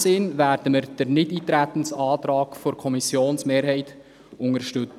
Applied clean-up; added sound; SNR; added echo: none; none; none; none.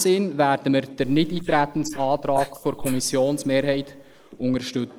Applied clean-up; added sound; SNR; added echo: neural mask model Resemble Enhance denoiser.